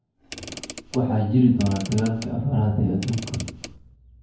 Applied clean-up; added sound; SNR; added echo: none; Mechanisms / Car; 15 dB; reverberation time 0.9 s.